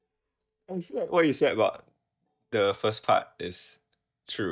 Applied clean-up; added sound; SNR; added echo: neural mask model DeepFilterNet 3.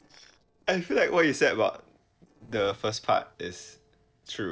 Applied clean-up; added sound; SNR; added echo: neural separator model SepFormer DNS4.